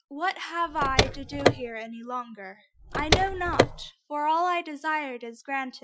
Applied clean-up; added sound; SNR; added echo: classical method Wiener filter.